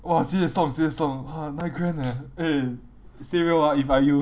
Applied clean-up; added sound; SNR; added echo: none; none; none; none.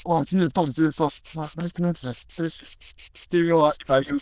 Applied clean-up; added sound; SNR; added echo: neural diffusion model UNIVERSE++.